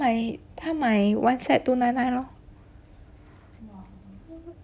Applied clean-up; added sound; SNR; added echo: none; none; none; none.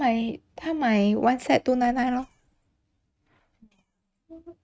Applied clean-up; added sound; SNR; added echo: neural mask model RNNoise.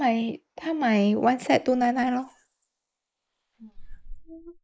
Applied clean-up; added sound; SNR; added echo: neural mask model Resemble Enhance denoiser.